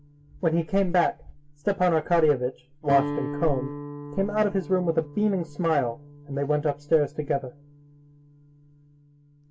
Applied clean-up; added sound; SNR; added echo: none; Guitar; 12 dB; reverberation time 0.1 s.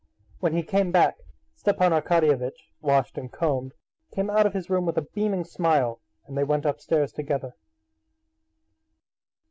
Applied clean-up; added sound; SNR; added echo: none; none; none; none.